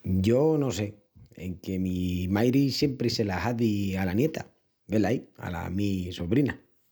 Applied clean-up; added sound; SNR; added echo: none; none; none; none.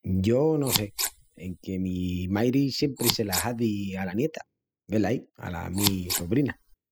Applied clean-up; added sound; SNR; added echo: classical method spectral subtraction.